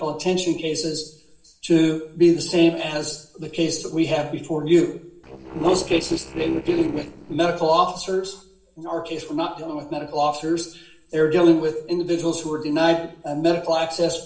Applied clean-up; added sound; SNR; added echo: neural separator model SepFormer DNS4.